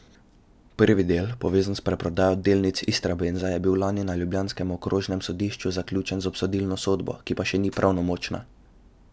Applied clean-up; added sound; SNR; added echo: none; none; none; none.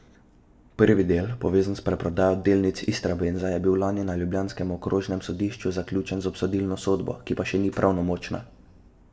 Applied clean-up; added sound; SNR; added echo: none; none; none; reverberation time 0.5 s.